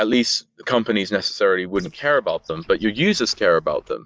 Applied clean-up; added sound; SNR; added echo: neural mask model DeepFilterNet 3.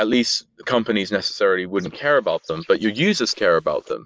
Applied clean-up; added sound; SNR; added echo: neural mask model Resemble Enhance denoiser.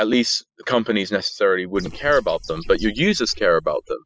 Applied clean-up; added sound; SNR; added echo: classical method spectral subtraction.